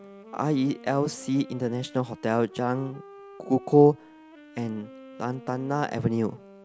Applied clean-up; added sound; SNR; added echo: none; Wind instrument, woodwind instrument; 20 dB; none.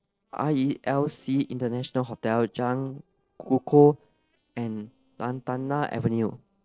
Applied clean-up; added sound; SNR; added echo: neural separator model SepFormer DNS4.